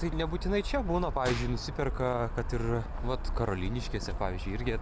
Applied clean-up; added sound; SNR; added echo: none; Gunshot, gunfire; 16 dB; none.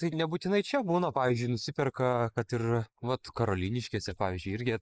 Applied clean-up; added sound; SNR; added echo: neural mask model Resemble Enhance denoiser.